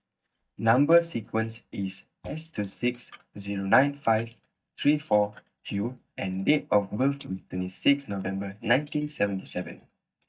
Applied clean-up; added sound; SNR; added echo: neural mask model DeepFilterNet 3.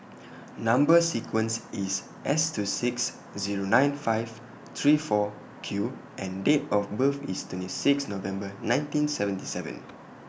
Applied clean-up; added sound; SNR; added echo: none; none; none; none.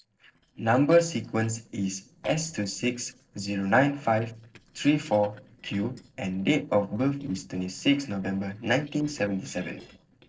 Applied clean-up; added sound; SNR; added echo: neural separator model SepFormer DNS4.